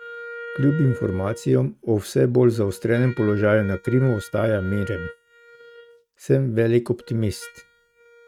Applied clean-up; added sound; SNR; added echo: neural mask model RNNoise.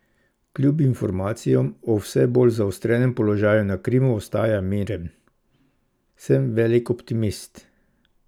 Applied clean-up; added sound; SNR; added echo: none; none; none; none.